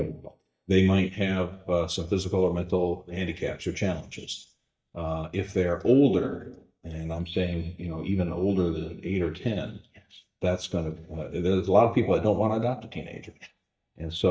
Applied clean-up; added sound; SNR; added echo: neural mask model DeepFilterNet 3.